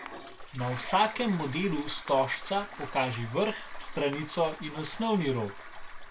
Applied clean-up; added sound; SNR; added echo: none; Splash, splatter + Toilet flush; 11 dB; none.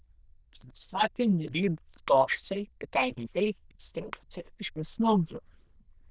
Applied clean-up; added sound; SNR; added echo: neural diffusion model UNIVERSE++.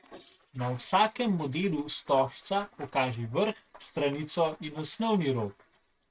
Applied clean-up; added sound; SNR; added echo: neural mask model RNNoise.